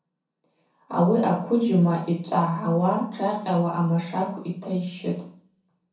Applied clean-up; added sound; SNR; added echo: none; none; none; reverberation time 0.6 s.